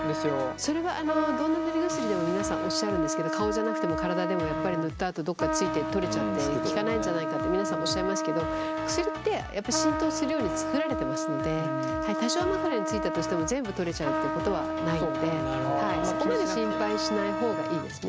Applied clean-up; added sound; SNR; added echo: none; Trumpet; 1 dB; none.